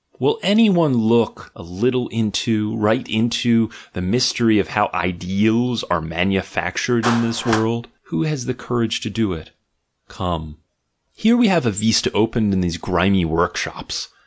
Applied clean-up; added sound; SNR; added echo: none; Clapping; 19 dB; none.